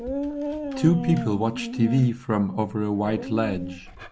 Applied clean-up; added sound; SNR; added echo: none; Dog; 8 dB; none.